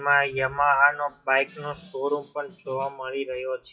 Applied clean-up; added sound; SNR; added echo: classical method WPE with log-MMSE.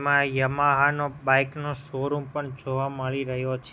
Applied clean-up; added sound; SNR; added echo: none; none; none; none.